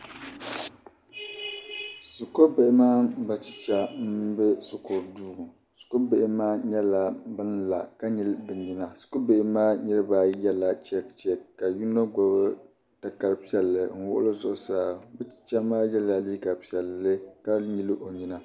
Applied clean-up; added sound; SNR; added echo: none; none; none; none.